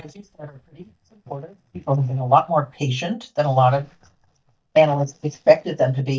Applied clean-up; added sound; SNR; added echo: neural mask model DeepFilterNet 3.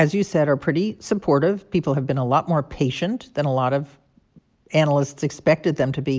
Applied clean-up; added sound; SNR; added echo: none; none; none; none.